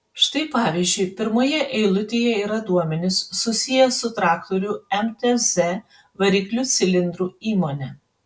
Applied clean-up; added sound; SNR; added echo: none; none; none; none.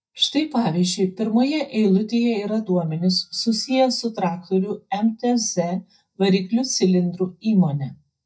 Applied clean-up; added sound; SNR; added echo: neural mask model DeepFilterNet 3.